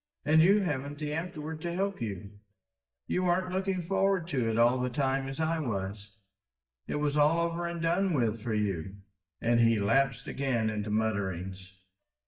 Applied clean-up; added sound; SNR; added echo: neural mask model DeepFilterNet 3.